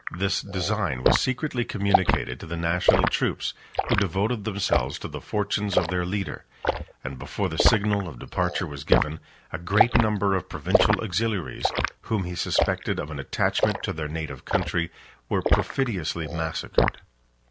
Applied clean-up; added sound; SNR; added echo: none; Liquid; 1 dB; none.